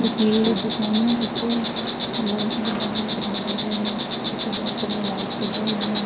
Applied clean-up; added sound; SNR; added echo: none; Insect; -1 dB; reverberation time 2.1 s.